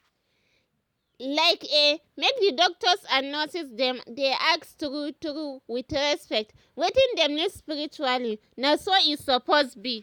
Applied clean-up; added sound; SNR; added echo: none; none; none; none.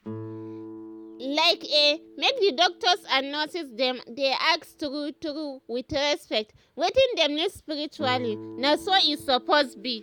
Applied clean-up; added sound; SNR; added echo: none; Guitar; 18 dB; none.